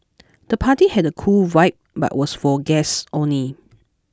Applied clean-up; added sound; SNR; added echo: none; none; none; none.